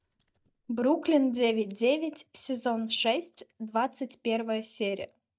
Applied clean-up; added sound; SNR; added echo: neural mask model DeepFilterNet 3.